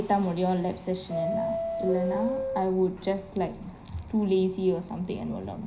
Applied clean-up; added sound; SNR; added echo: none; Subway, metro, underground; 7 dB; reverberation time 0.4 s.